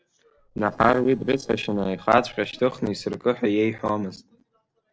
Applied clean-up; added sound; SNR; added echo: neural separator model SepFormer DNS4.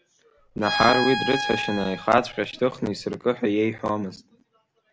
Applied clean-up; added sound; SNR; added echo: none; Bowed string instrument; 5 dB; none.